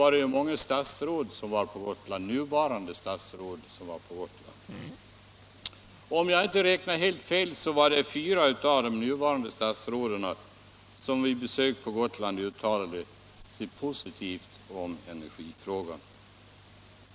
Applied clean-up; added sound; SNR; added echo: none; Fart; 20 dB; none.